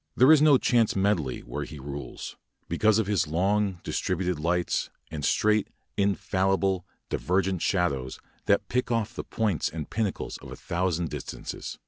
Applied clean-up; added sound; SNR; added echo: none; none; none; none.